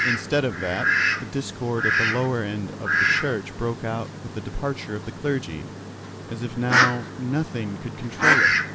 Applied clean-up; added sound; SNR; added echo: none; Fowl; -3 dB; none.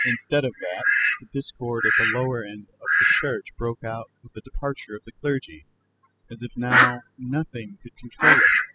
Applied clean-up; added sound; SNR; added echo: classical method spectral subtraction.